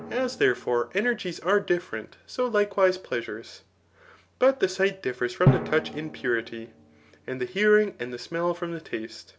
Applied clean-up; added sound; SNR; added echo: none; Drum; 8 dB; none.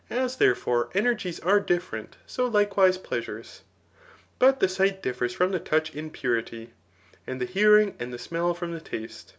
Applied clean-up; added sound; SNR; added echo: none; none; none; none.